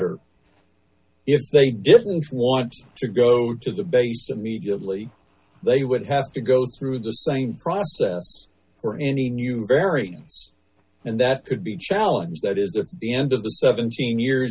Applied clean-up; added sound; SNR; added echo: none; none; none; none.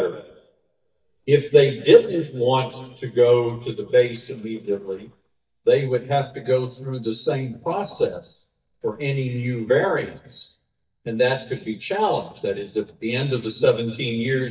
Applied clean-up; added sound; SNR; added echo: neural mask model DeepFilterNet 3.